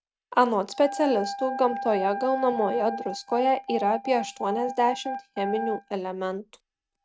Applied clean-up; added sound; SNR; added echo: neural mask model RNNoise.